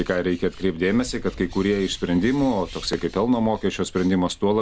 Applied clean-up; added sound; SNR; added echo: none; Bird; 17 dB; none.